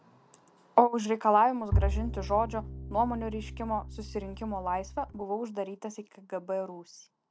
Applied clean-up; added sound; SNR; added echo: none; Bowed string instrument; 3 dB; none.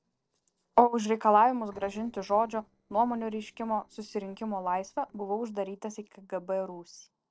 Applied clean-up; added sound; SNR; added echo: neural separator model SepFormer DNS4.